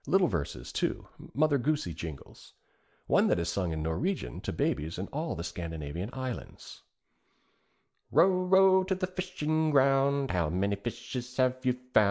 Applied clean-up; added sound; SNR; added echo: none; none; none; none.